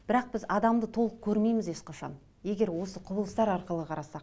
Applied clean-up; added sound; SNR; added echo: none; none; none; none.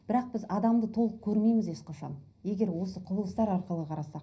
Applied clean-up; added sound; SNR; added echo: none; none; none; reverberation time 0.4 s.